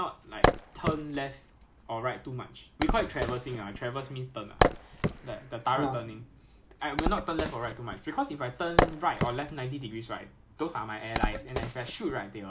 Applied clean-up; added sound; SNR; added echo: none; Wood; -1 dB; none.